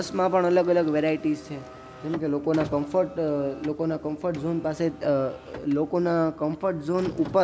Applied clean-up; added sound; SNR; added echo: none; Car; 17 dB; none.